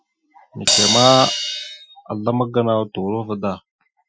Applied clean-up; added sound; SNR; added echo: classical method Wiener filter.